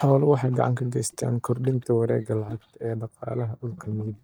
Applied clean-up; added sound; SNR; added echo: neural mask model DeepFilterNet 3.